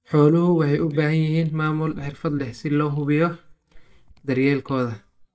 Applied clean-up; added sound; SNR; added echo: neural mask model DeepFilterNet 3.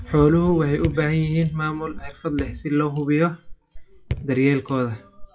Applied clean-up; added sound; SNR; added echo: classical method WPE with log-MMSE.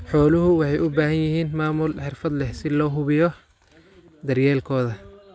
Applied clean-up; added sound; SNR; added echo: none; none; none; none.